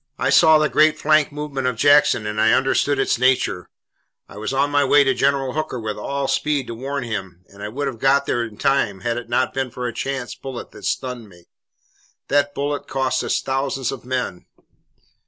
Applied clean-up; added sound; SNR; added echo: none; none; none; none.